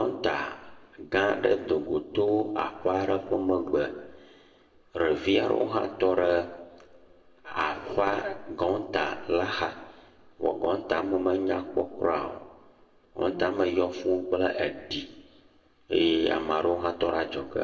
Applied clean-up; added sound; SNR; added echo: neural separator model SepFormer DNS4.